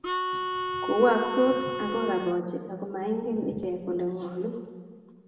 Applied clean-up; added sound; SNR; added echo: none; Harmonica; 3 dB; reverberation time 1.9 s.